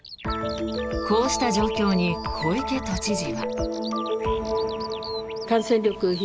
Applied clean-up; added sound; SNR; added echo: none; Bird vocalization, bird call, bird song; 17 dB; none.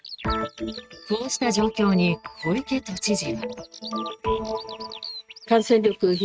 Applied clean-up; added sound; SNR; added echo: neural mask model RNNoise.